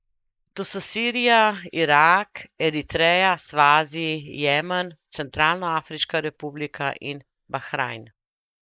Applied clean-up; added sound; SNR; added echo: neural mask model Resemble Enhance denoiser.